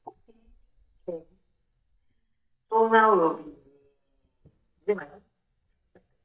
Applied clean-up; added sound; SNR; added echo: neural mask model DeepFilterNet 3.